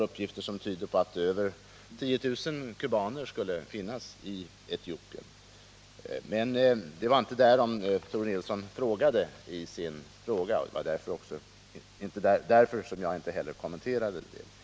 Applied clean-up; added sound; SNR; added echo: none; none; none; none.